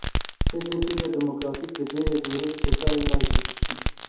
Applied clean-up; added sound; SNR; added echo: none; Fireworks; -4 dB; reverberation time 2.4 s.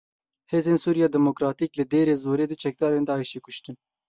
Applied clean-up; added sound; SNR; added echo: none; none; none; none.